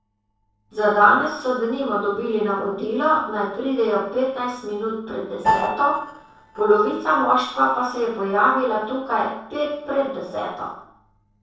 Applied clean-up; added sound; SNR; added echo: neural separator model SepFormer DNS4.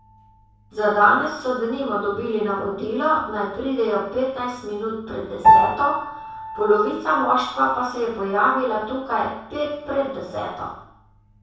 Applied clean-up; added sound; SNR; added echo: none; Piano; 5 dB; reverberation time 0.7 s.